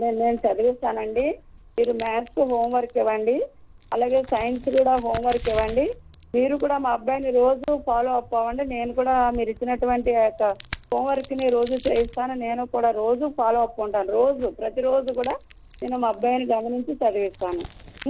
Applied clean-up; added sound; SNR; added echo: none; Crack; 18 dB; none.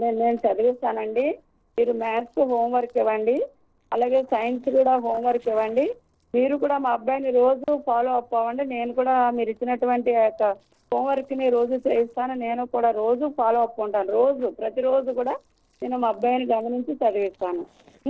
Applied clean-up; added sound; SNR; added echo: neural separator model SepFormer DNS4.